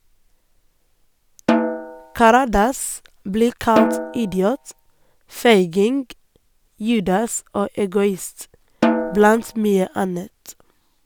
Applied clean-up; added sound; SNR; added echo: none; Snare drum; 4 dB; none.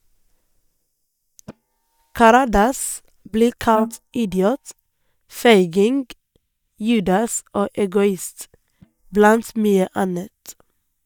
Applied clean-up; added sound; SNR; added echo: neural mask model DeepFilterNet 3.